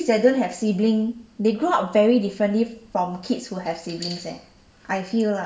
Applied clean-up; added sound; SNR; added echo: none; none; none; none.